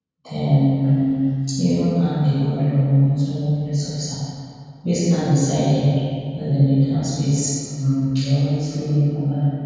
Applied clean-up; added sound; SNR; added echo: none; none; none; reverberation time 2.1 s.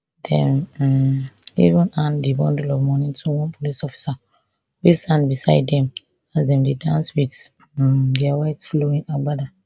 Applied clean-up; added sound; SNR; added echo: none; none; none; none.